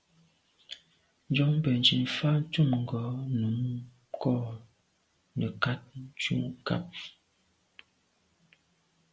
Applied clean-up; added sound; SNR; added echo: none; none; none; none.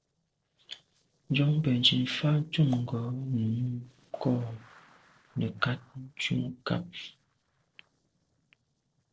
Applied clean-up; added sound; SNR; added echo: neural separator model SepFormer DNS4.